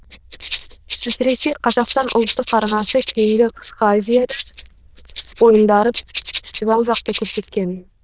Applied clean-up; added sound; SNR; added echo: neural diffusion model UNIVERSE++.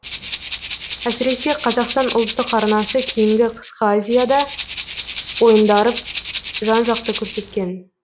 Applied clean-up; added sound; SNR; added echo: none; Rattle (instrument); 6 dB; none.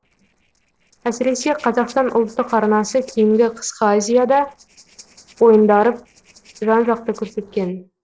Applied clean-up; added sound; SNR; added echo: neural separator model SepFormer DNS4.